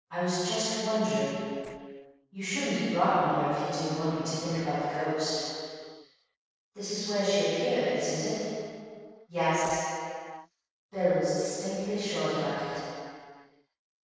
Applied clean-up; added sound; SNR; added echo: neural separator model SepFormer DNS4.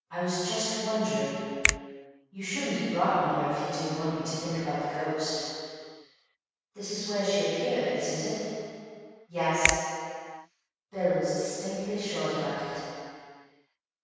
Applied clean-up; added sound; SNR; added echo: none; Finger snapping; 1 dB; reverberation time 2.2 s.